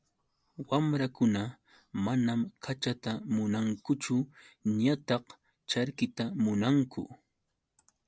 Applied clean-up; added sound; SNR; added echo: none; none; none; none.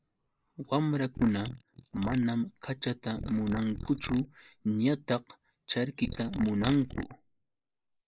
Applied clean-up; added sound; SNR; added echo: neural mask model Resemble Enhance denoiser.